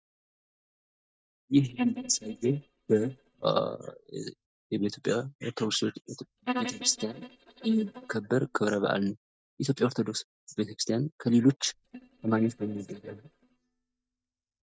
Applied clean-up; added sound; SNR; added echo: neural mask model DeepFilterNet 3.